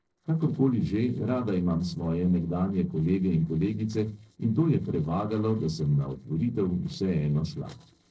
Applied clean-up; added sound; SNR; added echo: neural separator model SepFormer DNS4.